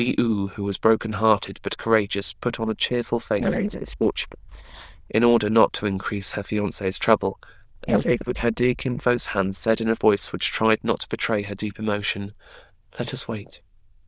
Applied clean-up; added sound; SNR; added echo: neural diffusion model UNIVERSE++.